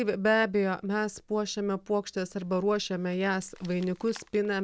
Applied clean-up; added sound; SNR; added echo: none; none; none; none.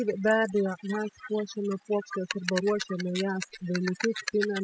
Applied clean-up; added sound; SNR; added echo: classical method spectral subtraction.